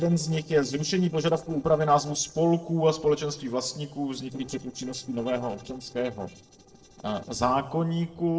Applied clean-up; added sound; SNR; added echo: neural separator model SepFormer DNS4.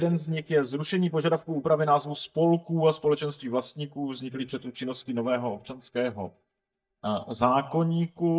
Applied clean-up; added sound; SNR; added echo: neural mask model DeepFilterNet 3.